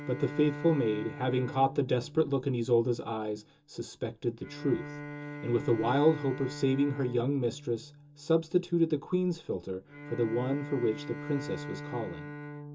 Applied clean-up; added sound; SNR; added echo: none; Bowed string instrument; 12 dB; reverberation time 0.2 s.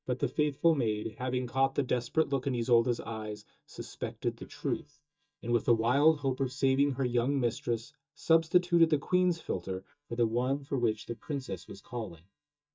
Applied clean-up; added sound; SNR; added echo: neural mask model DeepFilterNet 3.